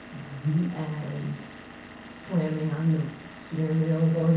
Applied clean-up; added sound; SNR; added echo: none; Engine / Vehicle; 18 dB; reverberation time 0.6 s.